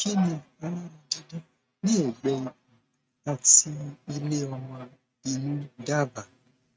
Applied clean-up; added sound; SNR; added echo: neural mask model RNNoise.